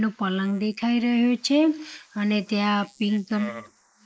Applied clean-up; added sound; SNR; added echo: neural mask model Resemble Enhance denoiser.